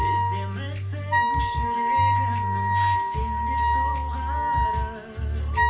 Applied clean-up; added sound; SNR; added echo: none; Wind instrument, woodwind instrument; -3 dB; reverberation time 0.2 s.